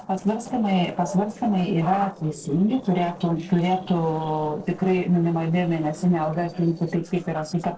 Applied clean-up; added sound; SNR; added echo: neural separator model SepFormer DNS4.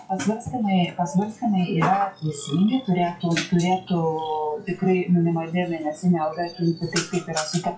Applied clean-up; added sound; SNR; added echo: classical method WPE with log-MMSE.